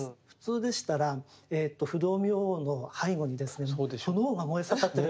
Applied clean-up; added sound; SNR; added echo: none; none; none; none.